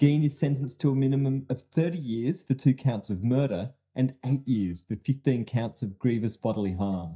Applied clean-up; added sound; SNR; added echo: neural mask model DeepFilterNet 3.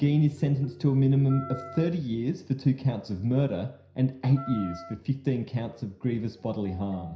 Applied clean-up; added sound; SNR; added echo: none; Wind instrument, woodwind instrument; 16 dB; reverberation time 0.5 s.